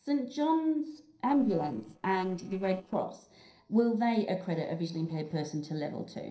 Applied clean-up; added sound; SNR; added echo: neural separator model SepFormer DNS4.